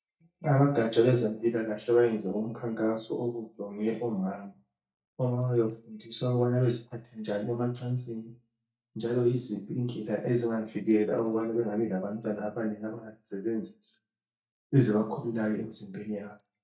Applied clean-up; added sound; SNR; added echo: neural mask model DeepFilterNet 3.